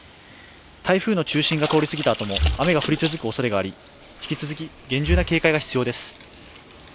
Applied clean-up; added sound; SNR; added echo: none; Breathing + Splash, splatter; 6 dB; none.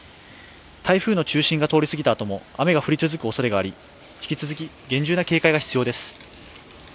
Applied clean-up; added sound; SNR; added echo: none; none; none; none.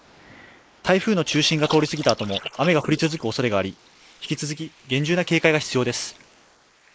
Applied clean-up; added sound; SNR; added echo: neural mask model Resemble Enhance denoiser.